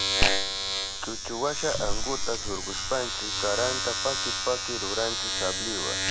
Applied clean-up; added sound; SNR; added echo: none; Domestic sounds, home sounds; -4 dB; none.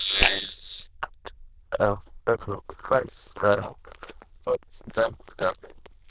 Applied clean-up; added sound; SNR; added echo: neural diffusion model UNIVERSE++.